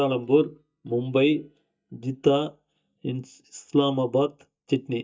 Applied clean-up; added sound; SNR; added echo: neural mask model DeepFilterNet 3.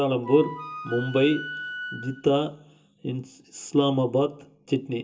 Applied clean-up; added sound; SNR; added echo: none; Wind instrument, woodwind instrument; 11 dB; reverberation time 0.2 s.